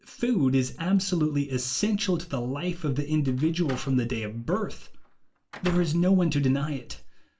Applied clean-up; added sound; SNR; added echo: none; Slam; 18 dB; reverberation time 0.3 s.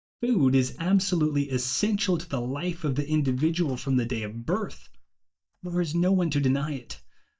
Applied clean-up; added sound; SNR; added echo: neural mask model DeepFilterNet 3.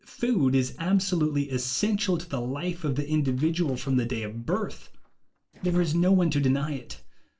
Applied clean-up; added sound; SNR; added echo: neural separator model SepFormer DNS4.